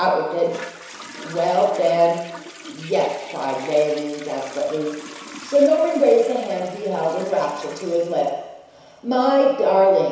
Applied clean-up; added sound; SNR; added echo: none; Toilet flush; 19 dB; reverberation time 1.0 s.